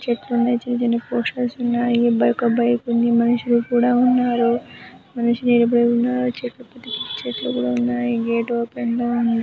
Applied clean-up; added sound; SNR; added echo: none; none; none; none.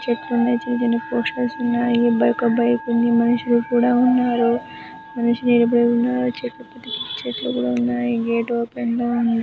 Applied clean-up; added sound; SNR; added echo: none; Musical instrument; 19 dB; none.